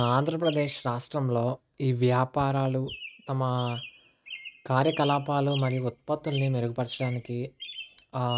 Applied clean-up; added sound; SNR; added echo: neural mask model RNNoise.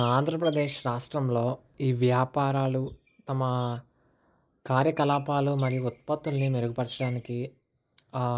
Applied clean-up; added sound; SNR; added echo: neural mask model Resemble Enhance denoiser.